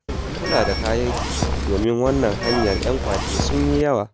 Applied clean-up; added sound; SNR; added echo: none; Zipper (clothing) / Telephone; 1 dB; none.